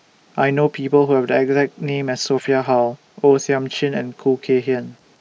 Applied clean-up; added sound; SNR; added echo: neural mask model Resemble Enhance denoiser.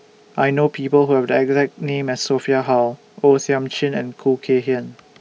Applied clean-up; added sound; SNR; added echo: none; none; none; none.